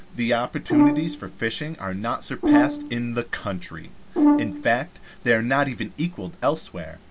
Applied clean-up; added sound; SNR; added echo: none; Brass instrument; -4 dB; none.